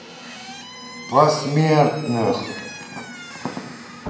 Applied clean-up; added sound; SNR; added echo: none; Squeak / Slam; 16 dB; reverberation time 1.0 s.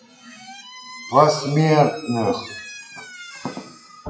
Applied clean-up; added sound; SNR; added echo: classical method WPE with log-MMSE.